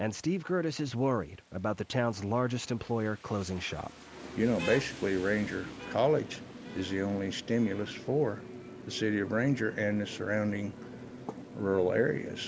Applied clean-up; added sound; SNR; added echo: none; Rain; 19 dB; none.